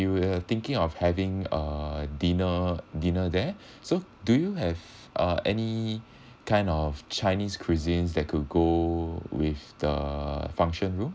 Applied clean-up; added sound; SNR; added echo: none; none; none; none.